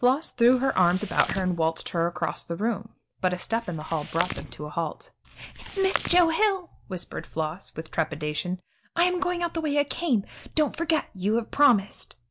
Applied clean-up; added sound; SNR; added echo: none; Chewing, mastication; 10 dB; none.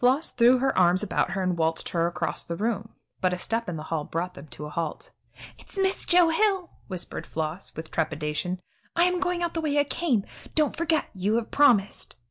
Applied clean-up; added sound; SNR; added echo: none; none; none; none.